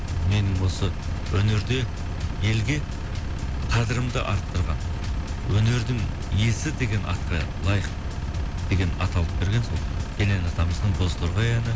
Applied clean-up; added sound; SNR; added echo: none; Engine; 4 dB; none.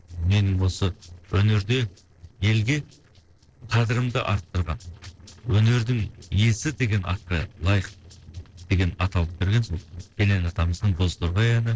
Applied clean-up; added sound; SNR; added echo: neural separator model SepFormer DNS4.